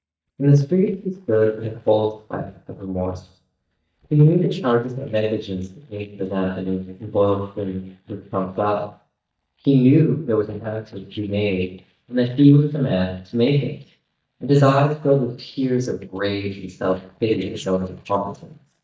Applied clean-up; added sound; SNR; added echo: neural mask model DeepFilterNet 3.